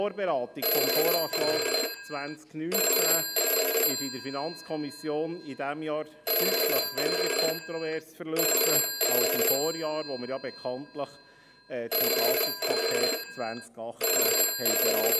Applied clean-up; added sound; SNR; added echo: none; Telephone; -5 dB; none.